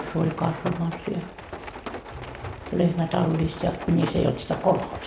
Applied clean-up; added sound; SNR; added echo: none; Rain; 12 dB; none.